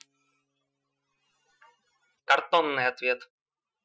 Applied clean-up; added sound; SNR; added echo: classical method Wiener filter.